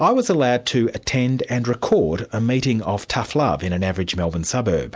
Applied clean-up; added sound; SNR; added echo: none; none; none; none.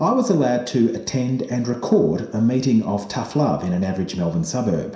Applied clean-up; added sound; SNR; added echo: none; none; none; reverberation time 0.7 s.